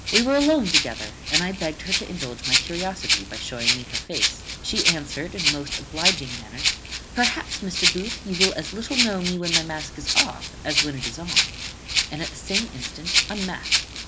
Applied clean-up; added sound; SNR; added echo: none; Rattle (instrument); -4 dB; none.